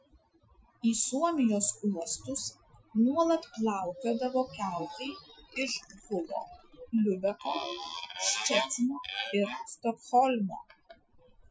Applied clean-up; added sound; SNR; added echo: classical method Wiener filter.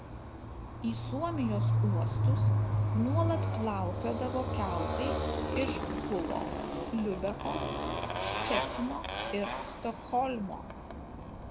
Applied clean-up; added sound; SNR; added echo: none; Motorcycle; -3 dB; none.